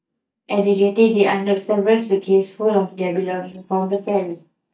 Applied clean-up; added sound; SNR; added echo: neural mask model DeepFilterNet 3.